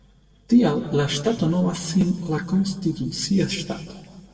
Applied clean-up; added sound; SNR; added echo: neural separator model SepFormer DNS4.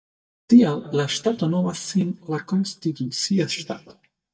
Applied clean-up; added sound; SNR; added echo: neural mask model DeepFilterNet 3.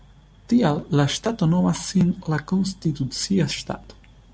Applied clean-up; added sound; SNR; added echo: none; none; none; none.